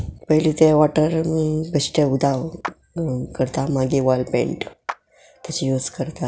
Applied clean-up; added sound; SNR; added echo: none; Clapping; 17 dB; none.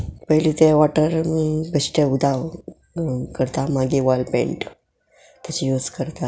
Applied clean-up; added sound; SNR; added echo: none; none; none; none.